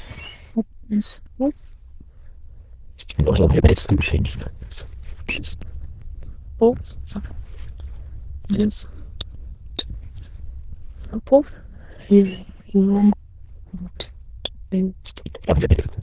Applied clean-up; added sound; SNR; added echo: neural diffusion model UNIVERSE++.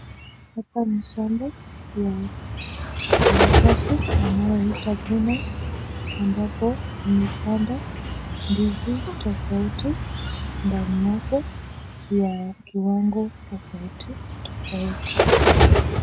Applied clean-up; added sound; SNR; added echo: none; Bird; -2 dB; none.